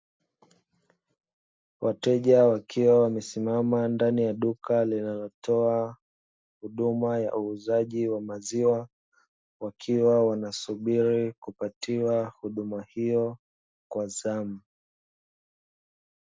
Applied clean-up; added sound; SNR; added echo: none; none; none; none.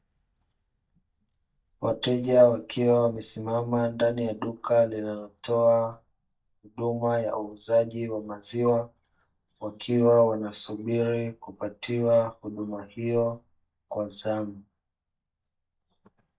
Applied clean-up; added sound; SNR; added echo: neural mask model DeepFilterNet 3.